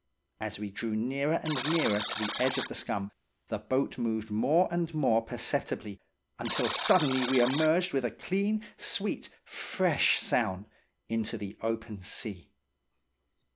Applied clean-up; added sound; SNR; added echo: none; Alarm; 5 dB; none.